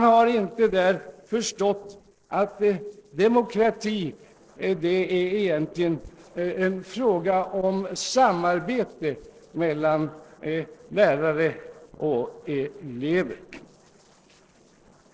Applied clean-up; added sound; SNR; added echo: neural separator model SepFormer DNS4.